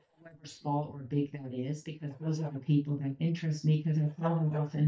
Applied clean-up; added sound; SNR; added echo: neural mask model DeepFilterNet 3.